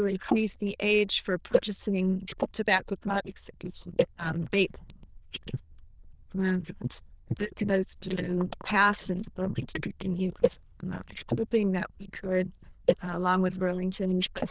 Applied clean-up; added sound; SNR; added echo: neural diffusion model UNIVERSE++.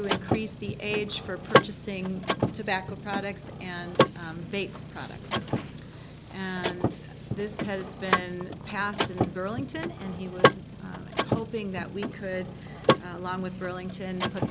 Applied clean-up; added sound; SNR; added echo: none; Mechanisms / Car; -5 dB; none.